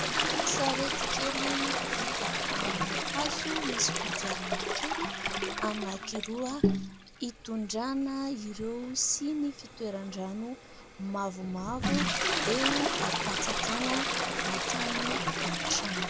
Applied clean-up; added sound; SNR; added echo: none; Toilet flush; -3 dB; none.